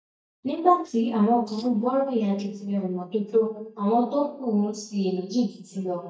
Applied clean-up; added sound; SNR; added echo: neural mask model DeepFilterNet 3.